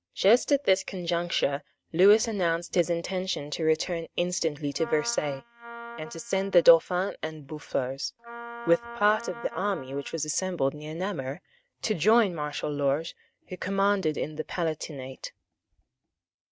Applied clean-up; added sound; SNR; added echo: neural mask model RNNoise.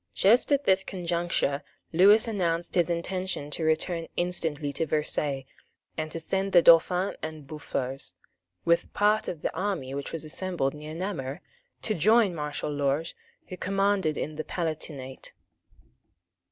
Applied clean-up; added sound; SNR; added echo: none; none; none; none.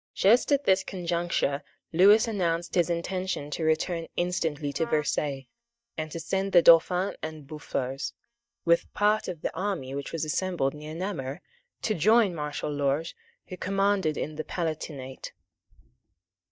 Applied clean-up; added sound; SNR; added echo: neural mask model DeepFilterNet 3.